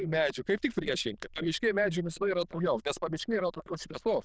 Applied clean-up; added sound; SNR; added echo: neural diffusion model UNIVERSE++.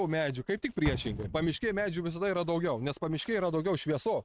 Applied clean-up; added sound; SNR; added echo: neural mask model RNNoise.